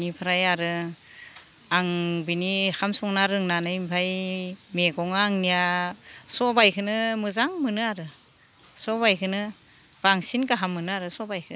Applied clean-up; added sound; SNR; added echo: none; none; none; none.